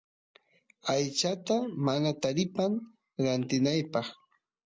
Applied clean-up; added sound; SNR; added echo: none; none; none; none.